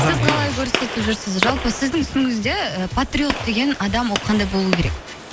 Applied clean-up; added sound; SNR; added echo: none; Gunshot, gunfire; 7 dB; none.